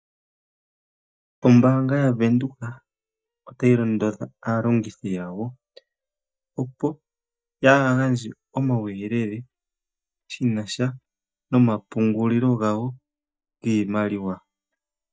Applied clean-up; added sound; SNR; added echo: neural mask model DeepFilterNet 3.